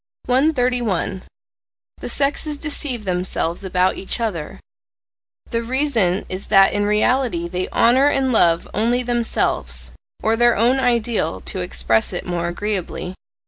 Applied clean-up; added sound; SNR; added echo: none; none; none; none.